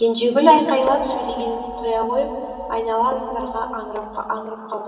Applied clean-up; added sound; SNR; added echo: none; Doorbell; 16 dB; reverberation time 2.8 s.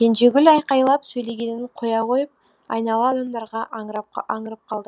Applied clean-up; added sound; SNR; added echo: none; none; none; none.